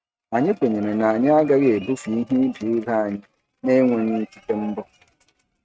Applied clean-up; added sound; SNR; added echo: neural mask model RNNoise.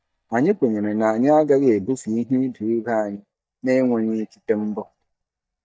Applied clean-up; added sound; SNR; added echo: neural mask model DeepFilterNet 3.